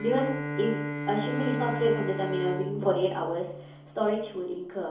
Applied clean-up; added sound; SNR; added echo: none; Bowed string instrument; 5 dB; reverberation time 2.8 s.